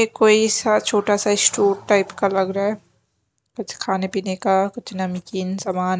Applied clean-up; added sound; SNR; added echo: none; none; none; none.